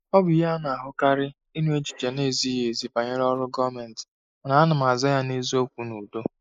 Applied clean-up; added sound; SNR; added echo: neural mask model Resemble Enhance denoiser.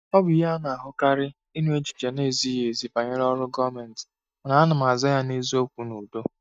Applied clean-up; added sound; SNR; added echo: neural mask model DeepFilterNet 3.